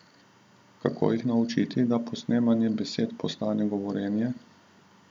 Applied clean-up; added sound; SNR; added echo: none; none; none; none.